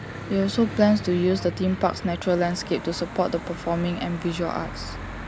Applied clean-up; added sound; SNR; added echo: none; Church bell / Traffic noise, roadway noise; 10 dB; none.